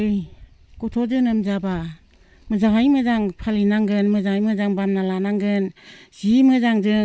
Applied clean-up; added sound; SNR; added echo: none; none; none; none.